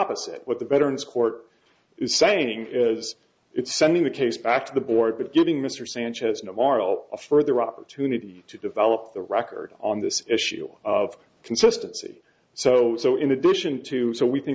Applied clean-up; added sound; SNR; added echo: none; none; none; none.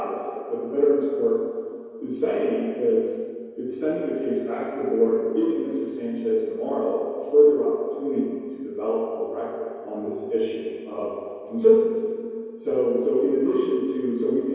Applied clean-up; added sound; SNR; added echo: none; none; none; reverberation time 2.2 s.